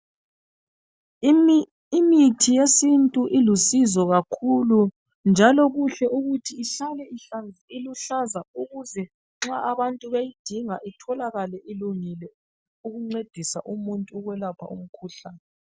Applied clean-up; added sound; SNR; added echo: none; none; none; none.